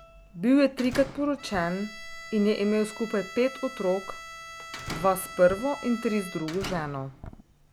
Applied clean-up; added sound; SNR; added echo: none; Slam + Bowed string instrument; 14 dB; none.